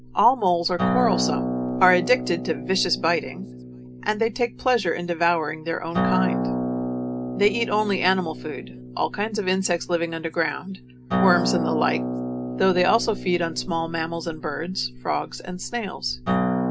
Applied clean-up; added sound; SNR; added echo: none; Acoustic guitar; 4 dB; reverberation time 0.3 s.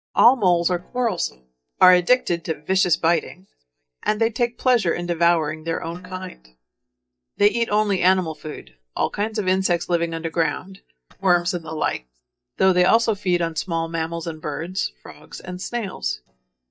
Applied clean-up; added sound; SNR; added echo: neural mask model DeepFilterNet 3.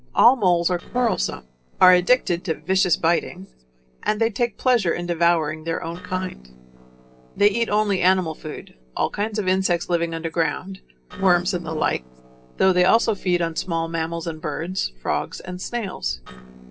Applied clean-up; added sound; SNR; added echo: neural separator model SepFormer DNS4.